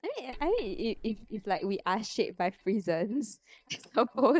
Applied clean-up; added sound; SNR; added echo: neural mask model DeepFilterNet 3.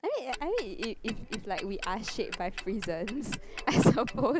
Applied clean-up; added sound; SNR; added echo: none; Tick-tock; 9 dB; none.